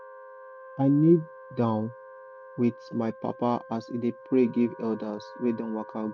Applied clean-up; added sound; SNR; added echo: none; Wind instrument, woodwind instrument; 18 dB; none.